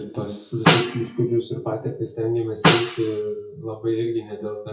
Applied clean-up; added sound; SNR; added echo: classical method WPE with log-MMSE.